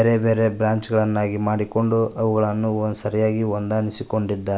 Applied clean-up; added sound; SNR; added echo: none; none; none; none.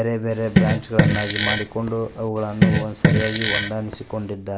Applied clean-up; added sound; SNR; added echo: none; Fart; -4 dB; none.